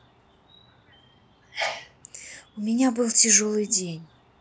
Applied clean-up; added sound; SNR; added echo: none; Sneeze; 14 dB; none.